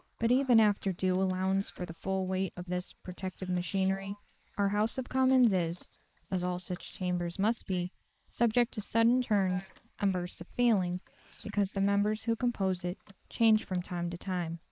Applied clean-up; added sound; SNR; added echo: neural mask model Resemble Enhance denoiser.